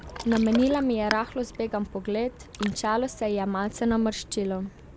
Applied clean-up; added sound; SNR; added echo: none; Ocean; 13 dB; none.